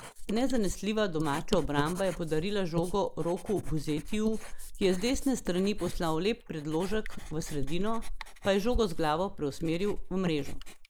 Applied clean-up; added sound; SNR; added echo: neural mask model Resemble Enhance denoiser.